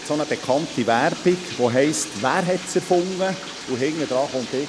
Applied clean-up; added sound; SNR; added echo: none; Bathtub (filling or washing); 13 dB; none.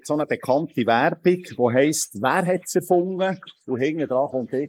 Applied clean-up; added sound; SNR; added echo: neural mask model Resemble Enhance denoiser.